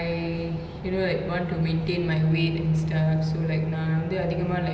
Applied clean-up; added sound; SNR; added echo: none; none; none; none.